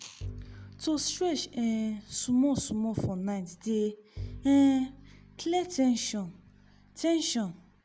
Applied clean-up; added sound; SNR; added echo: none; Bowed string instrument; 18 dB; none.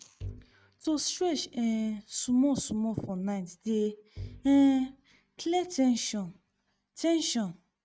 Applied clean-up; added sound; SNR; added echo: neural mask model RNNoise.